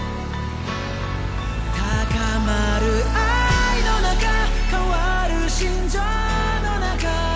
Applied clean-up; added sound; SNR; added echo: none; none; none; none.